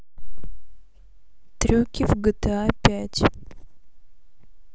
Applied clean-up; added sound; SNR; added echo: none; none; none; none.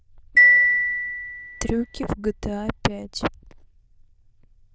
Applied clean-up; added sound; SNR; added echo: neural diffusion model UNIVERSE++.